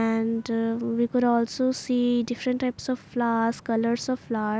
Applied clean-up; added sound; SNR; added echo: none; none; none; none.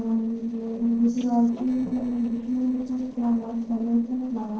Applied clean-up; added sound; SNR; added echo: neural separator model SepFormer DNS4.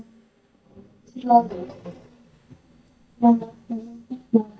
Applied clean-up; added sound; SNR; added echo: neural mask model DeepFilterNet 3.